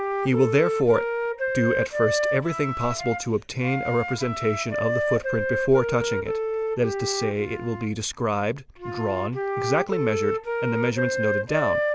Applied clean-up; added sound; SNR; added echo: none; Wind instrument, woodwind instrument; 2 dB; none.